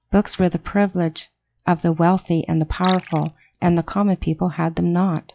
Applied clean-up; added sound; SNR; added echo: classical method log-MMSE.